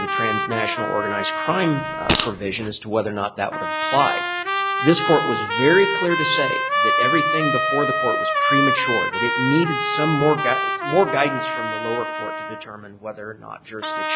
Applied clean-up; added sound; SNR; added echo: none; Fart + Trumpet; 0 dB; none.